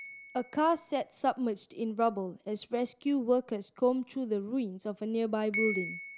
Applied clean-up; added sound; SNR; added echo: none; Piano; 13 dB; none.